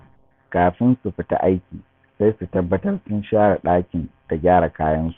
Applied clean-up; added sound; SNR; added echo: none; none; none; none.